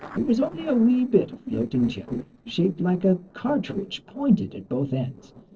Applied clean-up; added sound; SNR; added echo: neural separator model SepFormer DNS4.